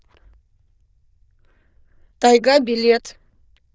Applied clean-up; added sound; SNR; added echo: neural diffusion model UNIVERSE++.